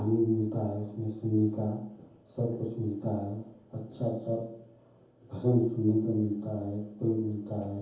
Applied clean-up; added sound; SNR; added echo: none; none; none; reverberation time 0.7 s.